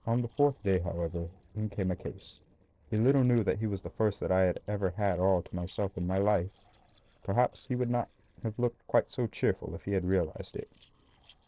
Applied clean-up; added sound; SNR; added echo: neural separator model SepFormer DNS4.